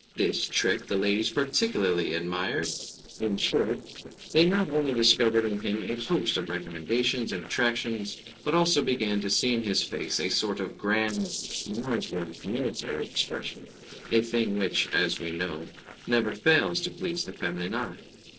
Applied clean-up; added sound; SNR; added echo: neural separator model SepFormer DNS4.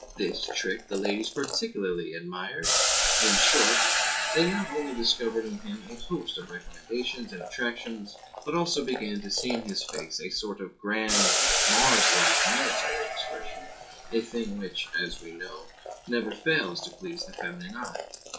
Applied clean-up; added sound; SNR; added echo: classical method WPE with log-MMSE.